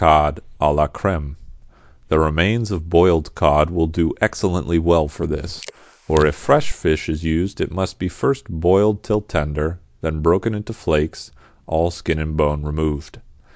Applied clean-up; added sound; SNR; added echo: neural mask model Resemble Enhance denoiser.